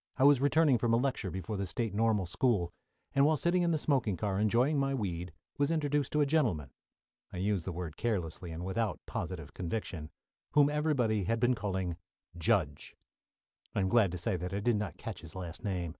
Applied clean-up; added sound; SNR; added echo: none; none; none; none.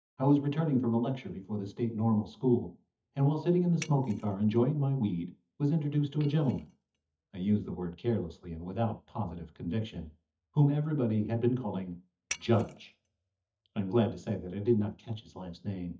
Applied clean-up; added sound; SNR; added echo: neural mask model DeepFilterNet 3.